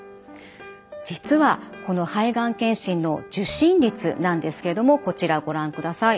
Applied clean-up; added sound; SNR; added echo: none; none; none; none.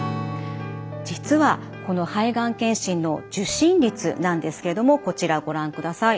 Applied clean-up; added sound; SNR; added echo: none; Strum; 13 dB; none.